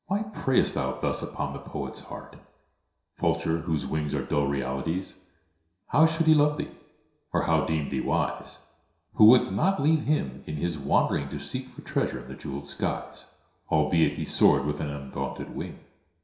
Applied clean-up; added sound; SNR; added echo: none; none; none; reverberation time 0.7 s.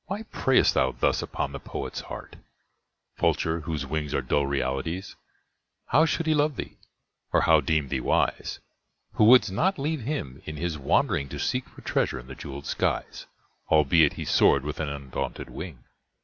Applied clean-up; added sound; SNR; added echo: none; none; none; none.